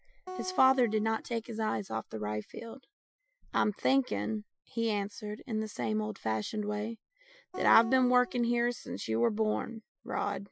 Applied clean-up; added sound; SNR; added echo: classical method Wiener filter.